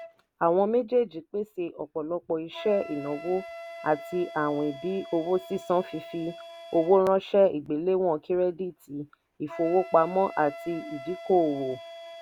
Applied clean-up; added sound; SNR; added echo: none; Wind instrument, woodwind instrument; 16 dB; none.